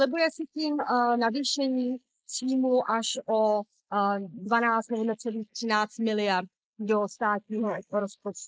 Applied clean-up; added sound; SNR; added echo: neural mask model Resemble Enhance denoiser.